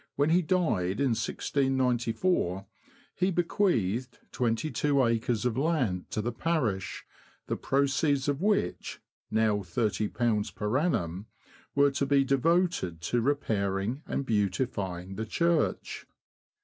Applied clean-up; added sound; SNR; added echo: none; none; none; none.